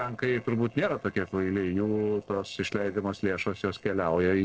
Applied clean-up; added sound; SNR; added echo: neural separator model SepFormer DNS4.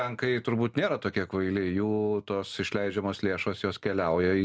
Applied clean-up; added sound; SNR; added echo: none; none; none; none.